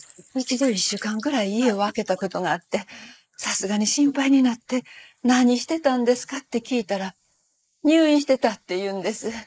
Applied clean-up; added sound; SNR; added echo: neural mask model Resemble Enhance denoiser.